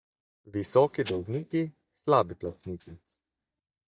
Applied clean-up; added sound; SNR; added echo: neural mask model DeepFilterNet 3.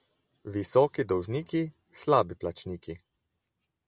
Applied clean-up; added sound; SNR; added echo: none; none; none; none.